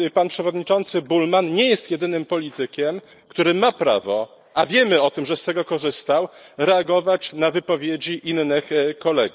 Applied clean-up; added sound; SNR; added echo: neural mask model Resemble Enhance denoiser.